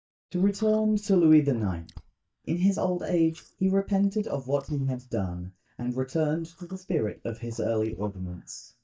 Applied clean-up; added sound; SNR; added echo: neural mask model DeepFilterNet 3.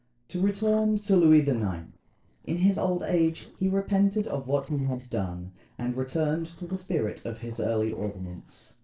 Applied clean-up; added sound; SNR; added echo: neural separator model SepFormer DNS4.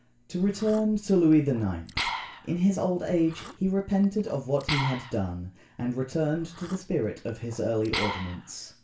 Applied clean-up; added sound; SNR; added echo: none; Liquid; 11 dB; reverberation time 0.3 s.